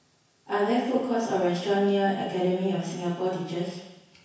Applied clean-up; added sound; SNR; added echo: none; none; none; reverberation time 1.1 s.